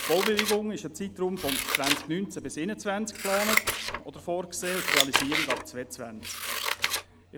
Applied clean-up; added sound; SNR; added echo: none; Scissors; -1 dB; none.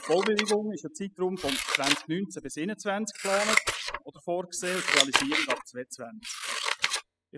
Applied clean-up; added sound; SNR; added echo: classical method spectral subtraction.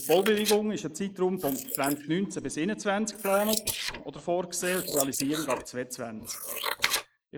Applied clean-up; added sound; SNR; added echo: neural mask model Resemble Enhance denoiser.